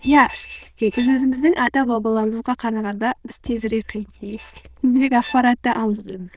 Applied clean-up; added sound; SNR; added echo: neural diffusion model UNIVERSE++.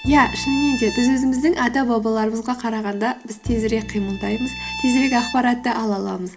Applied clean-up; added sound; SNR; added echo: none; Bowed string instrument + Bowed string instrument; 11 dB; none.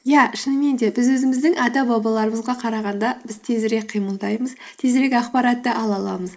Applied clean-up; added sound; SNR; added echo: neural mask model Resemble Enhance denoiser.